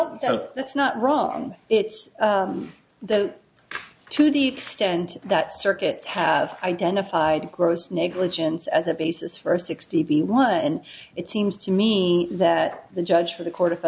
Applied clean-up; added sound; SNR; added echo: none; none; none; none.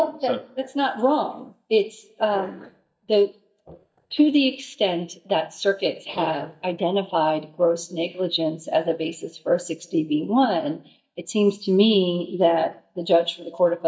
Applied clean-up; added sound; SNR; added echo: neural mask model DeepFilterNet 3.